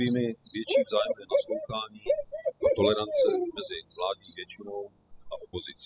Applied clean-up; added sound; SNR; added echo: classical method spectral subtraction.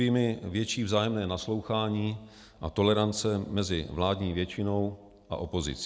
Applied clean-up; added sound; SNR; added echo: none; none; none; none.